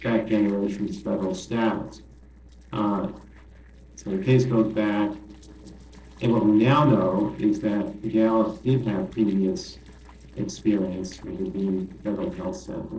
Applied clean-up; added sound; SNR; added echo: neural separator model SepFormer DNS4.